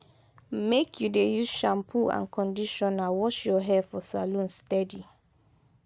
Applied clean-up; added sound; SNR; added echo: none; none; none; none.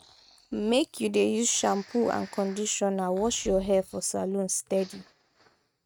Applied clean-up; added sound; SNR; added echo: neural mask model RNNoise.